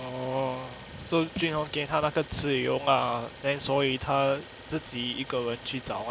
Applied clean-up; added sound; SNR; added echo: none; Idling; 17 dB; none.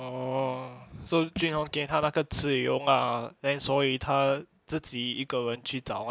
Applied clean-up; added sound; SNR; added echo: none; none; none; none.